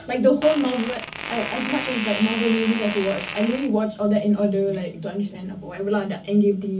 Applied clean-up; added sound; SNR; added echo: none; Fart; 9 dB; reverberation time 0.4 s.